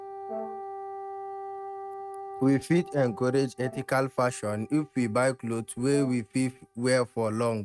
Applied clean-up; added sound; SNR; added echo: neural mask model RNNoise.